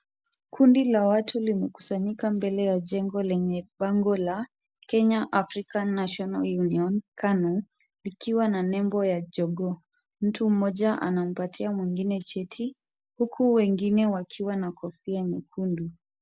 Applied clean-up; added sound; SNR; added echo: none; none; none; none.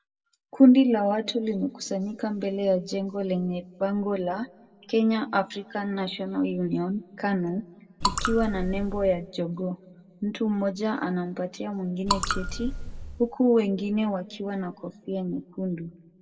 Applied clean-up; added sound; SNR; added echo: none; Raindrop / Drip; 3 dB; reverberation time 1.8 s.